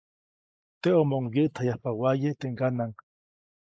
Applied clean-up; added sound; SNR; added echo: neural mask model Resemble Enhance denoiser.